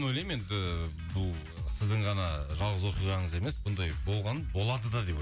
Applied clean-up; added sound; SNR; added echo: none; none; none; none.